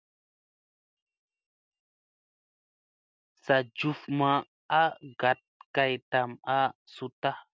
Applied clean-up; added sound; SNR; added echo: none; none; none; none.